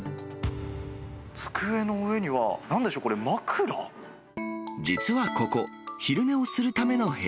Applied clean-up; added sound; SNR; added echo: none; Guitar; 19 dB; none.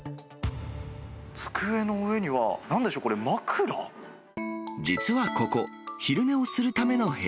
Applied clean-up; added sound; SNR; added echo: none; none; none; none.